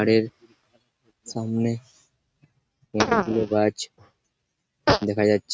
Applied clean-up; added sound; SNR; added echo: neural mask model RNNoise.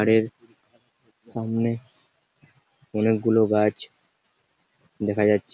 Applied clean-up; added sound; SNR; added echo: none; none; none; none.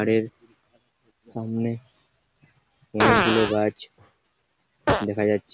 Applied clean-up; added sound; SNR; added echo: none; Fart; 1 dB; none.